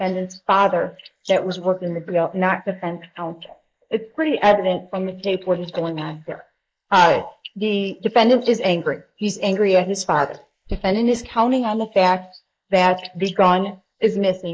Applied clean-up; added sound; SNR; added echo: neural mask model Resemble Enhance denoiser.